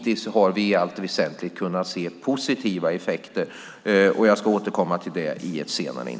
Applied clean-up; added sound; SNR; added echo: none; none; none; none.